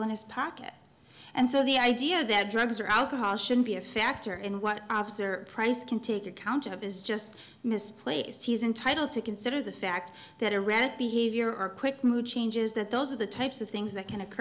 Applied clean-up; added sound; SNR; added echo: none; none; none; none.